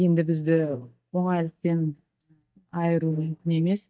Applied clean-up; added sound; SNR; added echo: neural mask model DeepFilterNet 3.